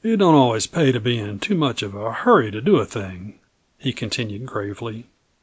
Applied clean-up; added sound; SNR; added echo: none; none; none; none.